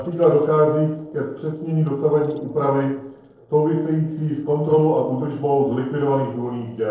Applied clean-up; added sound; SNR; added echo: neural separator model SepFormer DNS4.